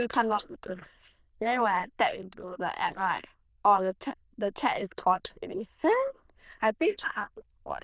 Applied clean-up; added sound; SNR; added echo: neural diffusion model UNIVERSE++.